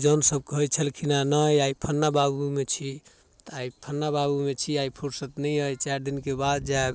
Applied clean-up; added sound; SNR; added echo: none; none; none; none.